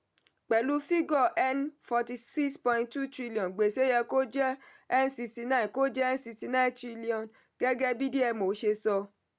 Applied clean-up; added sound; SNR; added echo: none; none; none; none.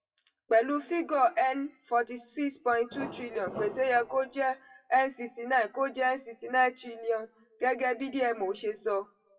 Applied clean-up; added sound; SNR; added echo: classical method WPE with log-MMSE.